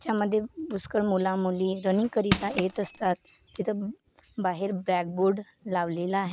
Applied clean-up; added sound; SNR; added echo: none; Crushing; 3 dB; none.